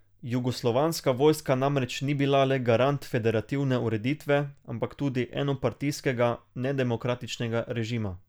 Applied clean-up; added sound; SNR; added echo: none; none; none; none.